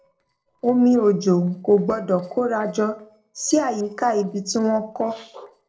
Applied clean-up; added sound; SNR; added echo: neural separator model SepFormer DNS4.